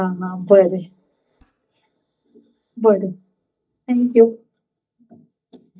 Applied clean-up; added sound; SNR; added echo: neural mask model DeepFilterNet 3.